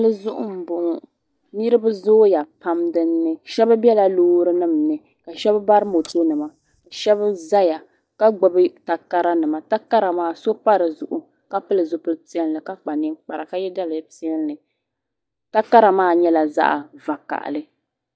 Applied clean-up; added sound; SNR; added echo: neural mask model DeepFilterNet 3.